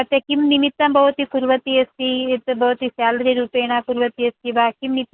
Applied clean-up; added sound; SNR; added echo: none; none; none; none.